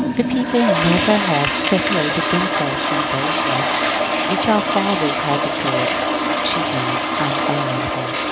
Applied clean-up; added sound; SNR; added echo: none; Toilet flush; -3 dB; none.